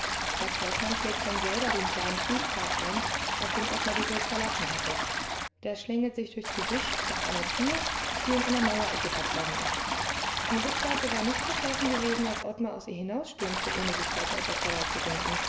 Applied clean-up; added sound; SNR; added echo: none; Stream; -3 dB; reverberation time 2.1 s.